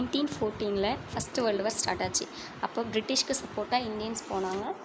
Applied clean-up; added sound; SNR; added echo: none; none; none; none.